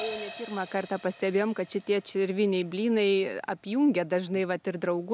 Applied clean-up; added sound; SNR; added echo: none; Crash cymbal; 19 dB; none.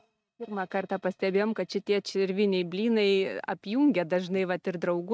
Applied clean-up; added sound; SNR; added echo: neural mask model RNNoise.